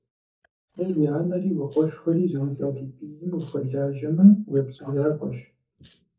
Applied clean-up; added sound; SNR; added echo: neural mask model DeepFilterNet 3.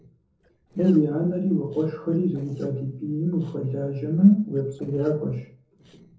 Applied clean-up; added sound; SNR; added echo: neural separator model SepFormer DNS4.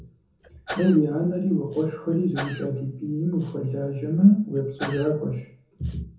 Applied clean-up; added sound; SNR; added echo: none; Sneeze / Cough; 16 dB; reverberation time 0.6 s.